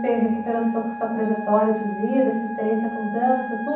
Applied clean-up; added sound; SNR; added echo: none; Wind instrument, woodwind instrument; 11 dB; reverberation time 0.7 s.